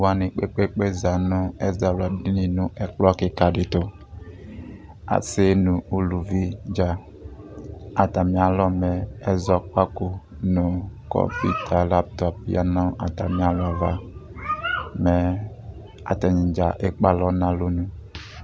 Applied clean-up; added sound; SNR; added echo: none; none; none; none.